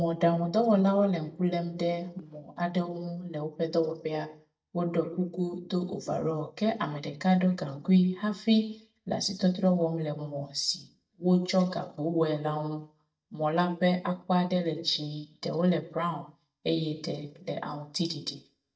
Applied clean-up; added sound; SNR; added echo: neural mask model DeepFilterNet 3.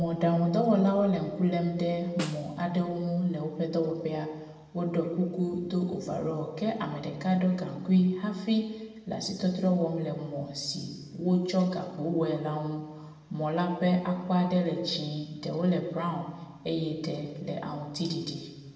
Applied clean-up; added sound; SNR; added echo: none; Snare drum; 16 dB; reverberation time 1.1 s.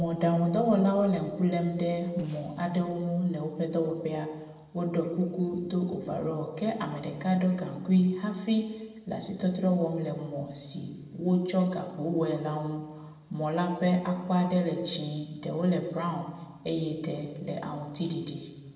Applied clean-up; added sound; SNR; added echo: neural separator model SepFormer DNS4.